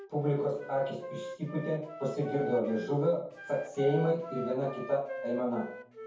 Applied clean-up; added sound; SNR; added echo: none; Wind instrument, woodwind instrument; 12 dB; reverberation time 0.6 s.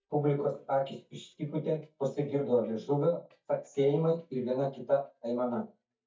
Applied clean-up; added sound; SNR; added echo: neural mask model DeepFilterNet 3.